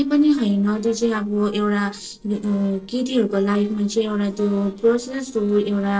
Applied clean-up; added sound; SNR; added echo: neural separator model SepFormer DNS4.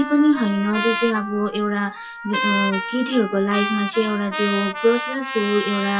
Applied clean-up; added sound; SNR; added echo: classical method WPE with log-MMSE.